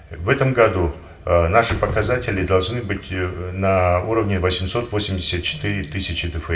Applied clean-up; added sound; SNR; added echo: none; Slam; 17 dB; reverberation time 0.2 s.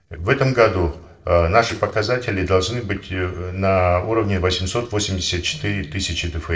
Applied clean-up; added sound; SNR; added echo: neural separator model SepFormer DNS4.